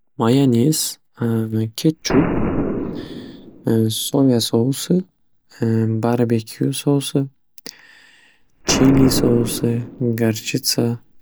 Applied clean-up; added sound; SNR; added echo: none; Boom; 8 dB; none.